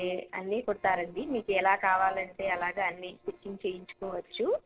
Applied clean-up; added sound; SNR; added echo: neural separator model SepFormer DNS4.